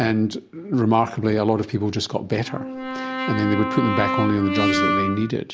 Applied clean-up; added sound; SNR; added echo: none; Brass instrument; 2 dB; none.